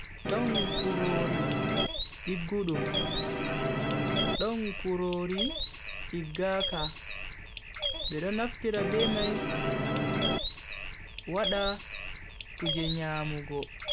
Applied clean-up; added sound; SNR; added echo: none; Bird + Musical instrument; -4 dB; none.